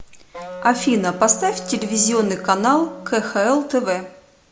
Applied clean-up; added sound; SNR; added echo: none; Wind instrument, woodwind instrument; 15 dB; none.